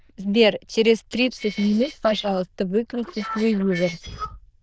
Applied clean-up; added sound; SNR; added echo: neural diffusion model UNIVERSE++.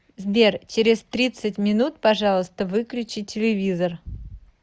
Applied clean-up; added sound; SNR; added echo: none; none; none; none.